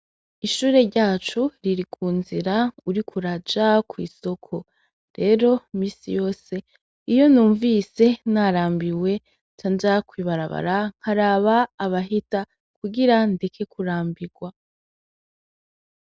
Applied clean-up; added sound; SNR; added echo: none; none; none; none.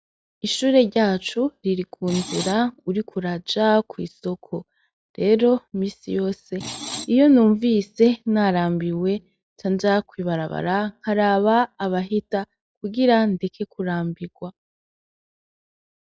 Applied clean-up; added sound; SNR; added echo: classical method log-MMSE.